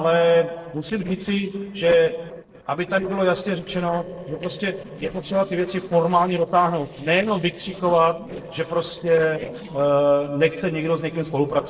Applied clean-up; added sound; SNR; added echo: neural separator model SepFormer DNS4.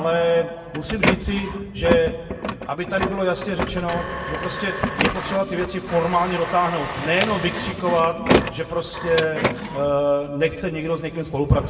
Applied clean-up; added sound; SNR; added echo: none; Printer; 4 dB; reverberation time 1.7 s.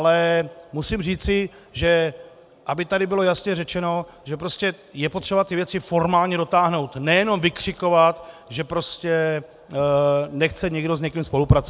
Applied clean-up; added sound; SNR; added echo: none; none; none; none.